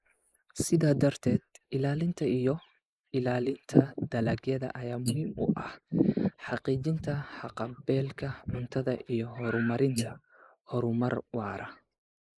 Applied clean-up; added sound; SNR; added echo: neural mask model Resemble Enhance denoiser.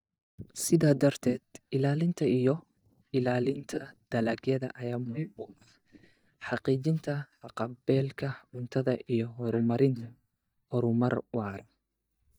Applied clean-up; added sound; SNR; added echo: neural mask model DeepFilterNet 3.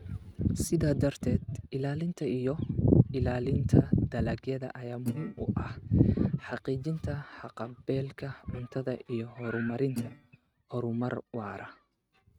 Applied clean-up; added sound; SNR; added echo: neural mask model RNNoise.